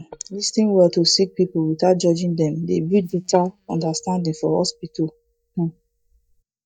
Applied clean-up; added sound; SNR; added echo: neural mask model DeepFilterNet 3.